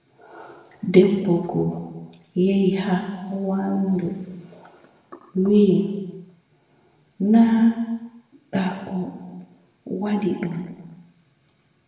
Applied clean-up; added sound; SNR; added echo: none; none; none; reverberation time 1.2 s.